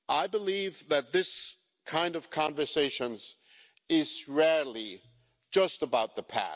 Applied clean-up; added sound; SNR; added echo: none; none; none; none.